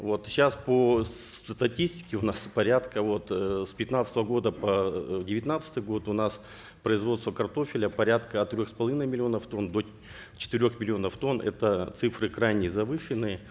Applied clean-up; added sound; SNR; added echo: none; none; none; none.